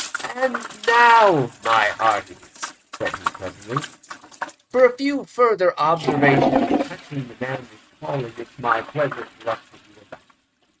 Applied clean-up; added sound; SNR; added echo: neural mask model RNNoise.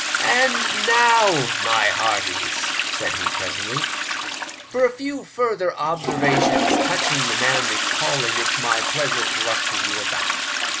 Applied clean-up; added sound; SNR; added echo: none; Toilet flush; -1 dB; none.